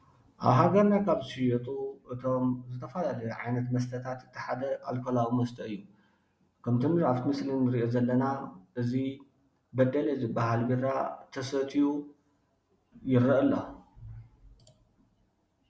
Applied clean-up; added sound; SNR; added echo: none; none; none; none.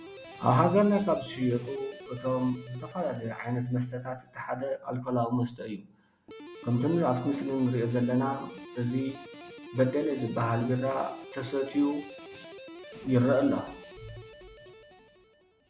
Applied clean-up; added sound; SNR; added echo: none; Guitar; 17 dB; none.